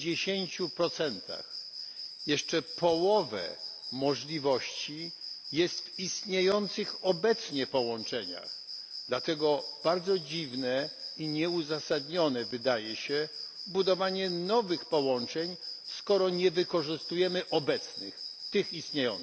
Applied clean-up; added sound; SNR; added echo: none; Cricket; 10 dB; none.